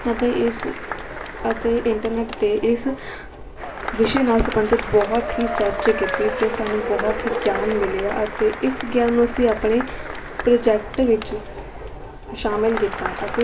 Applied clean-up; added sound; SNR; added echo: none; Applause / Crowd / Cheering; 8 dB; reverberation time 0.2 s.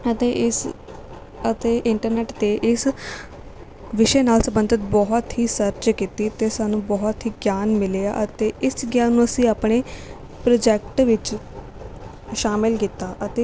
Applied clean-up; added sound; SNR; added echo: none; none; none; none.